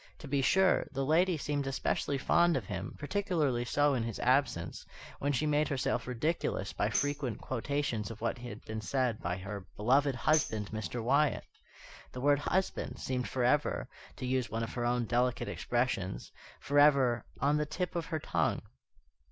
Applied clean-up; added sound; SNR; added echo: none; Tambourine; 11 dB; none.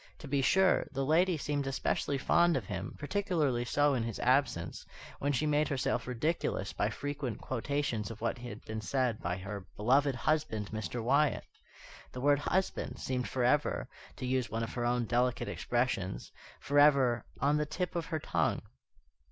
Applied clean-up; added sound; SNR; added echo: none; none; none; none.